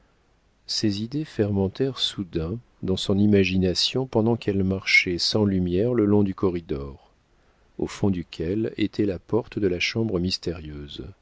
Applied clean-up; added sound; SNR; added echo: none; none; none; none.